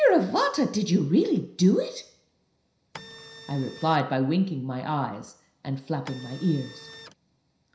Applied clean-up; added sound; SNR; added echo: none; Printer; 18 dB; reverberation time 0.5 s.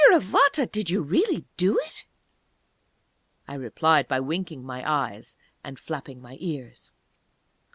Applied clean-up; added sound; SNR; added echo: none; none; none; none.